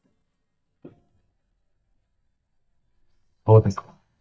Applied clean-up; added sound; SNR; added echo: neural mask model DeepFilterNet 3.